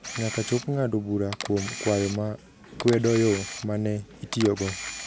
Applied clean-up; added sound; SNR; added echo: none; Camera; 11 dB; none.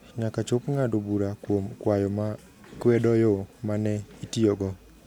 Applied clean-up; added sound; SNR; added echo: none; none; none; none.